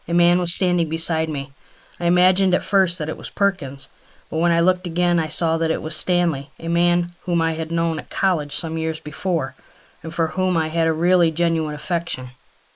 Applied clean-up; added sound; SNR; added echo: neural mask model Resemble Enhance denoiser.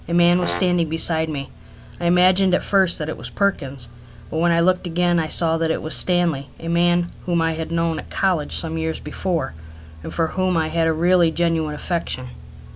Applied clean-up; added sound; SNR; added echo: none; Brass instrument; 14 dB; none.